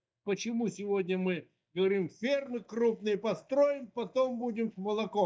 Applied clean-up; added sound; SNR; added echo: neural mask model DeepFilterNet 3.